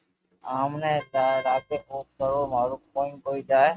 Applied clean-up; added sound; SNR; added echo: neural mask model RNNoise.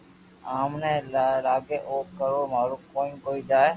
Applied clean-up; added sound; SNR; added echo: none; none; none; none.